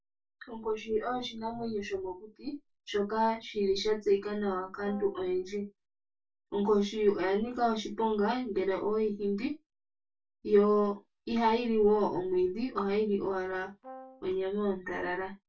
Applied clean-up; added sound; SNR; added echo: none; Brass instrument; 19 dB; reverberation time 0.1 s.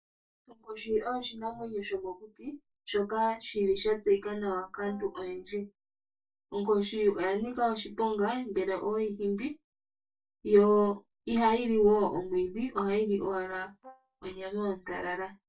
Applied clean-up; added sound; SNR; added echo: neural mask model DeepFilterNet 3.